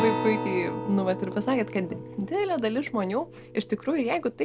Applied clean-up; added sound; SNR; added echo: none; Acoustic guitar; 7 dB; none.